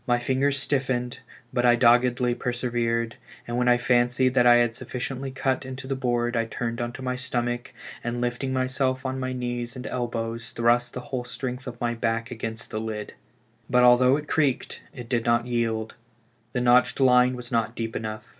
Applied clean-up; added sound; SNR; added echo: none; none; none; none.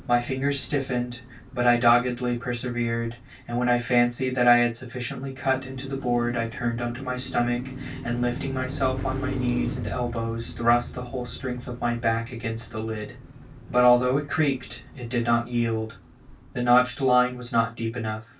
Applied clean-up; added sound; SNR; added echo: none; Car passing by; 12 dB; reverberation time 0.2 s.